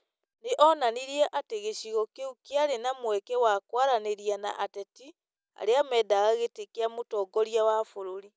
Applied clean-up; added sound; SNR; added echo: none; none; none; none.